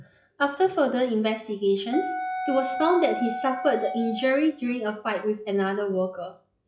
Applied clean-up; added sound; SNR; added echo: classical method log-MMSE.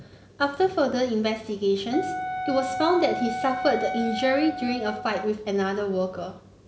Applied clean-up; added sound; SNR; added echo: none; Wind instrument, woodwind instrument; 6 dB; none.